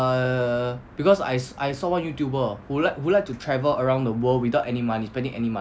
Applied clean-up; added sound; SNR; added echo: none; none; none; none.